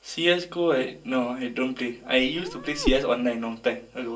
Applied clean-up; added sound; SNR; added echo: none; Meow; 5 dB; reverberation time 0.2 s.